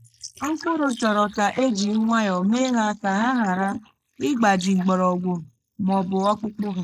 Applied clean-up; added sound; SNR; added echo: neural mask model Resemble Enhance denoiser.